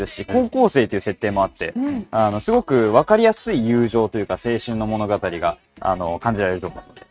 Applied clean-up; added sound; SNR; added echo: neural mask model RNNoise.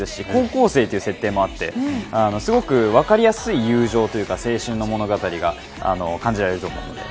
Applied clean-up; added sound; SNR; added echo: none; Tap; 17 dB; none.